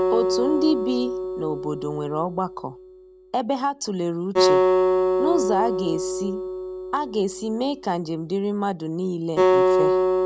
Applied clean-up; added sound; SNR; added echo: none; Acoustic guitar; -3 dB; none.